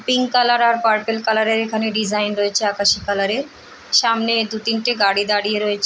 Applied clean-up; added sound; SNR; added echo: none; none; none; none.